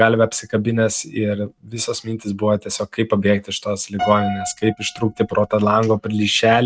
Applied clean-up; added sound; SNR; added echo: neural mask model RNNoise.